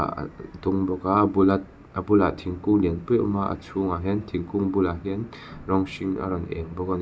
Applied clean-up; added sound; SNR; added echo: none; none; none; none.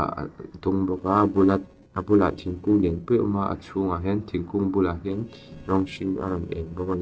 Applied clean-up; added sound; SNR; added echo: neural separator model SepFormer DNS4.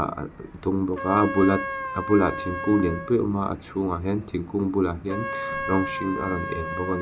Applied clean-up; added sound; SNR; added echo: none; Trumpet; 8 dB; none.